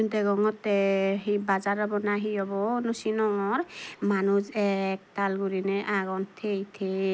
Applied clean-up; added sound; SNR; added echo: none; none; none; none.